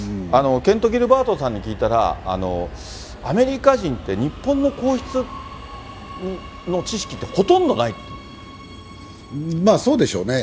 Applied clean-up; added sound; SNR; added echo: none; Subway, metro, underground; 15 dB; none.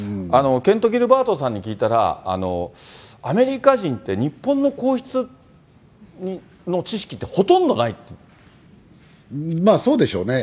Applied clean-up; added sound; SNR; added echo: none; none; none; none.